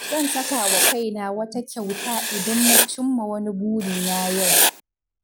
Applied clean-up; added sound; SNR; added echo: none; Writing; -2 dB; none.